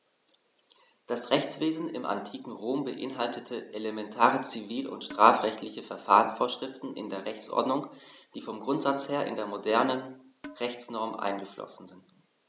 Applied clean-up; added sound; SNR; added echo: none; Percussion; 18 dB; none.